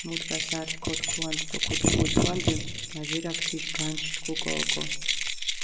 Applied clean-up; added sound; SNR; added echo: none; Keys jangling; -1 dB; reverberation time 0.8 s.